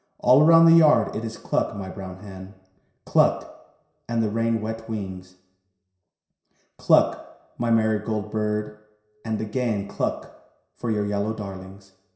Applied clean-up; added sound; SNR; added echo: none; none; none; reverberation time 0.7 s.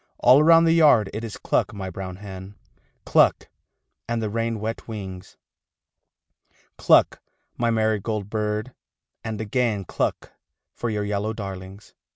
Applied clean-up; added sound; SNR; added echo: none; none; none; none.